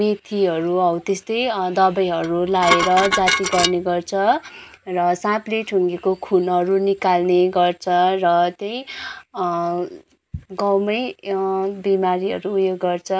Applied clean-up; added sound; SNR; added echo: none; Dishes, pots, and pans; 2 dB; none.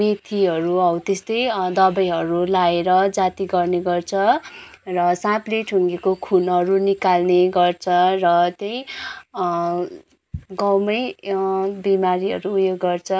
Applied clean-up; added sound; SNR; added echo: none; none; none; none.